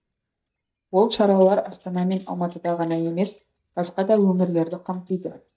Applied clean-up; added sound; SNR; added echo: neural mask model DeepFilterNet 3.